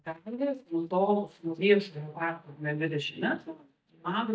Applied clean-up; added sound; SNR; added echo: neural mask model DeepFilterNet 3.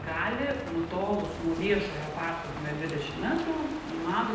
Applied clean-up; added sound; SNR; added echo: none; Crow; 9 dB; reverberation time 0.8 s.